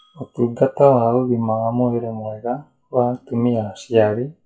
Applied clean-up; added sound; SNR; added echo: classical method WPE with log-MMSE.